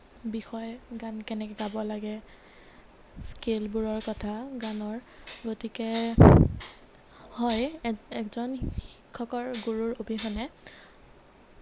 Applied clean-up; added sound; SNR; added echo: none; none; none; none.